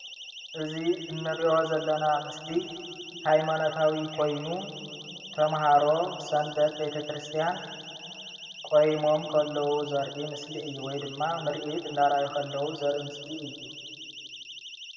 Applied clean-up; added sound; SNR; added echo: none; Siren; 14 dB; reverberation time 2.0 s.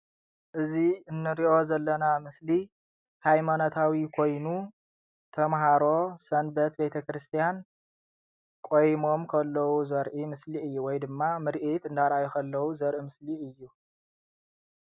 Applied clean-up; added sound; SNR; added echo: none; none; none; none.